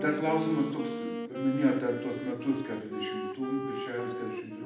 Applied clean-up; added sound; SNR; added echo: none; Wind instrument, woodwind instrument; 6 dB; reverberation time 0.8 s.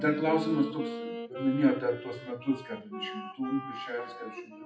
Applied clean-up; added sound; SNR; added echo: classical method WPE with log-MMSE.